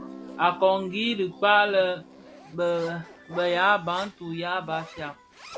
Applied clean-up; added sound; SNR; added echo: none; Guitar + Zipper (clothing); 18 dB; none.